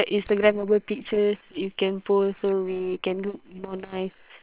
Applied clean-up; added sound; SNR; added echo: neural separator model SepFormer WHAM!.